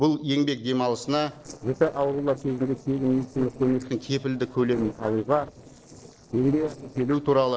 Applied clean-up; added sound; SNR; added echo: neural separator model SepFormer DNS4.